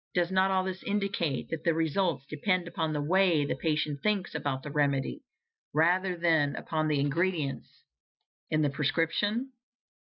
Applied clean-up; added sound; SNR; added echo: none; none; none; none.